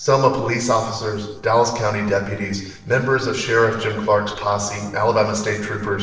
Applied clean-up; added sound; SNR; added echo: neural separator model SepFormer DNS4.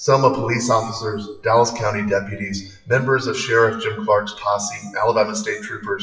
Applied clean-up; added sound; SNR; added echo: classical method WPE with log-MMSE.